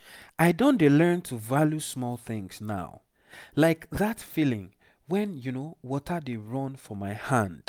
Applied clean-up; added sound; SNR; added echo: none; none; none; none.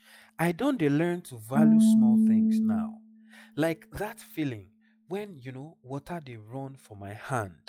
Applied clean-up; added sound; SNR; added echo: classical method log-MMSE.